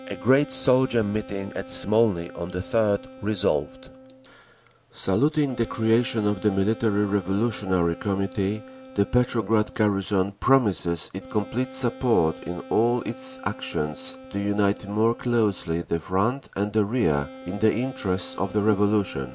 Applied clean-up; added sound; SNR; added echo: none; Wind instrument, woodwind instrument; 18 dB; none.